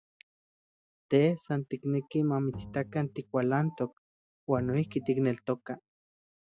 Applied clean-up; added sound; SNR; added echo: none; Bowed string instrument; 17 dB; none.